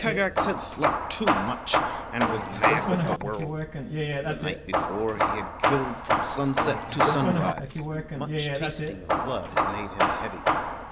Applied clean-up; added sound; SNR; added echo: none; Hammer / Wood; -4 dB; none.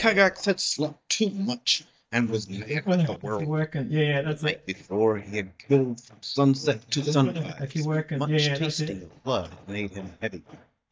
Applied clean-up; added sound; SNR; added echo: neural mask model DeepFilterNet 3.